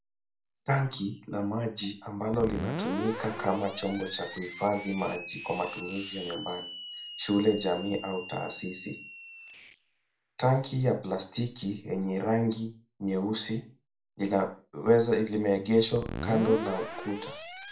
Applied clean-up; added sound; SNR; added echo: none; Screech; 11 dB; reverberation time 0.3 s.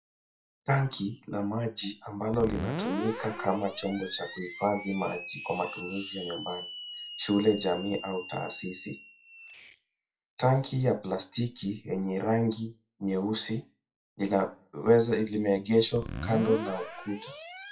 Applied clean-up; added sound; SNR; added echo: classical method WPE with log-MMSE.